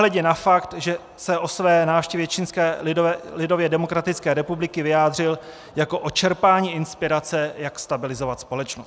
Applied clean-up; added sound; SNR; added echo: none; none; none; none.